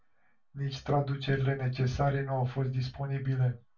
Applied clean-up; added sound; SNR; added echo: none; none; none; reverberation time 0.2 s.